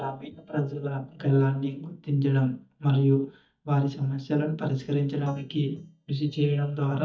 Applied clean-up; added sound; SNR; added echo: neural mask model DeepFilterNet 3.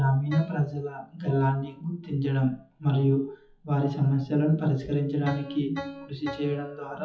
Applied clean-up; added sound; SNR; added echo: classical method WPE with log-MMSE.